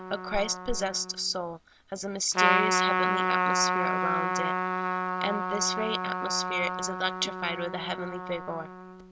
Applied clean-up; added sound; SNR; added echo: none; Trumpet; -3 dB; none.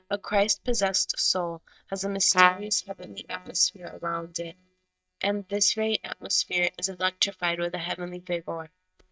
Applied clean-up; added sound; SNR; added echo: neural mask model DeepFilterNet 3.